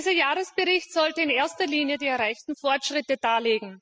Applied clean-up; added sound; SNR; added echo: classical method spectral subtraction.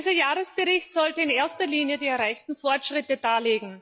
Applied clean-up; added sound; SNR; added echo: classical method log-MMSE.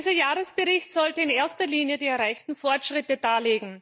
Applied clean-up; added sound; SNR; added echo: neural mask model DeepFilterNet 3.